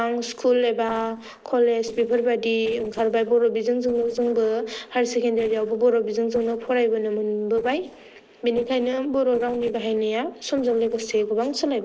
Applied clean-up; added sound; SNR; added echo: neural separator model SepFormer DNS4.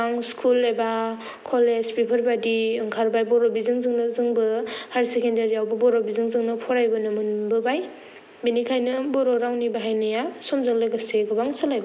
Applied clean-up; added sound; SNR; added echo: none; none; none; none.